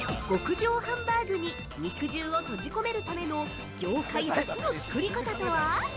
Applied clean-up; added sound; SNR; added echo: none; Alarm; 16 dB; none.